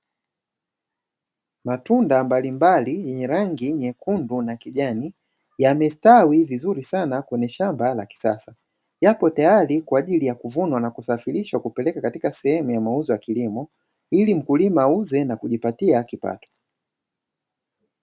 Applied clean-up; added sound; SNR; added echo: none; none; none; none.